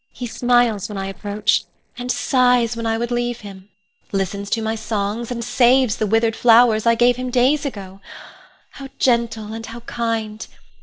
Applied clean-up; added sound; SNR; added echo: neural separator model SepFormer DNS4.